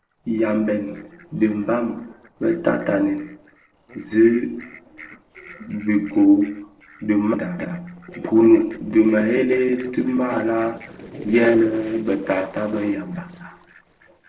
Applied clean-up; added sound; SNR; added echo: neural separator model SepFormer DNS4.